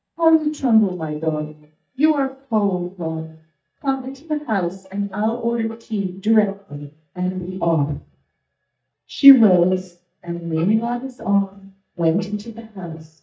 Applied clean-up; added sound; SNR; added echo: neural mask model DeepFilterNet 3.